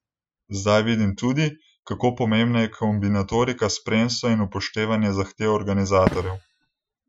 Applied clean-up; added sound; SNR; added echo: classical method Wiener filter.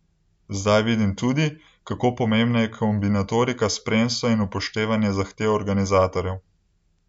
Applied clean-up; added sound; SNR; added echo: none; none; none; none.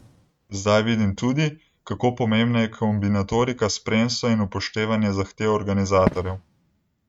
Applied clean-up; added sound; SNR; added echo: neural mask model RNNoise.